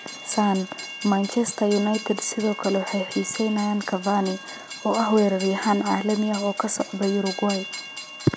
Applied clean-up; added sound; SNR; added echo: none; Train; 13 dB; none.